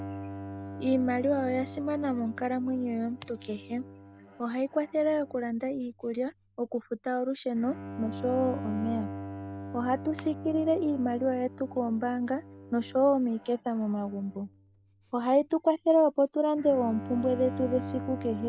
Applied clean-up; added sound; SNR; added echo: none; Bowed string instrument; 12 dB; none.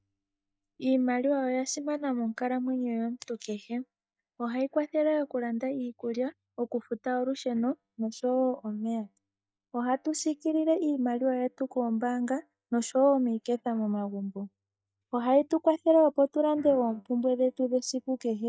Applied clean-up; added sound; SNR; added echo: neural mask model DeepFilterNet 3.